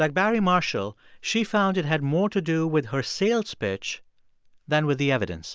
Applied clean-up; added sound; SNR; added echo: none; none; none; none.